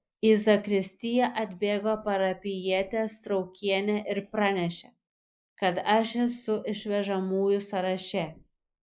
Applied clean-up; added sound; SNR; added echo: neural mask model Resemble Enhance denoiser.